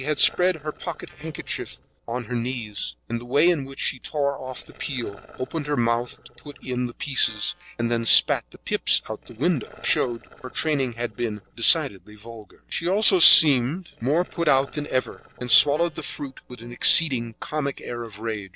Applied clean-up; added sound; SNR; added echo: neural separator model SepFormer DNS4.